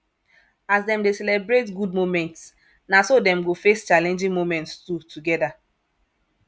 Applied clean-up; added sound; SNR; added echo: none; none; none; none.